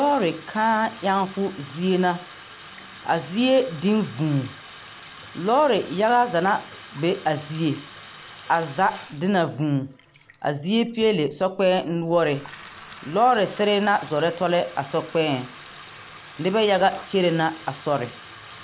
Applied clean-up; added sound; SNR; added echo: none; Bathtub (filling or washing); 19 dB; none.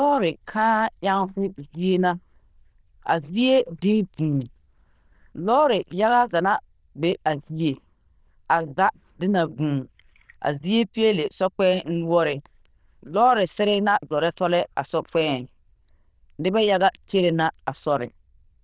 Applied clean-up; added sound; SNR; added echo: neural diffusion model UNIVERSE++.